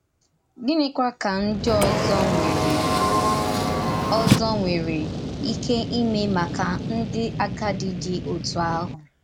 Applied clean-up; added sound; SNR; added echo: none; Fire + Car; 0 dB; none.